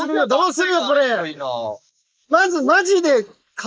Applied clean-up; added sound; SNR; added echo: neural mask model Resemble Enhance denoiser.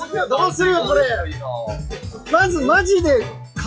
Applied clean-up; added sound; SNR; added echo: classical method log-MMSE.